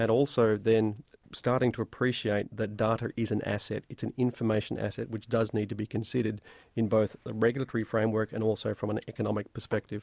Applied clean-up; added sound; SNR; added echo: none; none; none; none.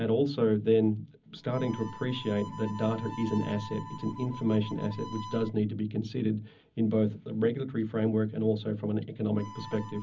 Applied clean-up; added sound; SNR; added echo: none; Harmonica; 17 dB; reverberation time 0.4 s.